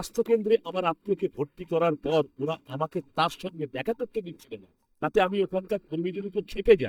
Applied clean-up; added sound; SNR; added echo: neural mask model DeepFilterNet 3.